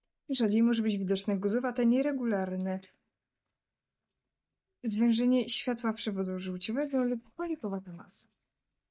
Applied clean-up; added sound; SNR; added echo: neural mask model DeepFilterNet 3.